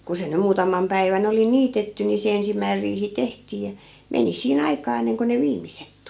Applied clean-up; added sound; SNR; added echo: none; none; none; none.